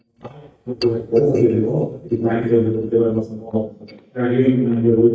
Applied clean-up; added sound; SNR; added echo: neural mask model DeepFilterNet 3.